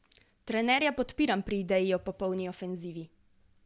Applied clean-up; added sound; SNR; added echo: none; none; none; none.